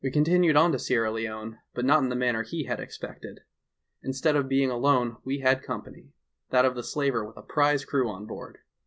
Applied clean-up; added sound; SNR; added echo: none; none; none; none.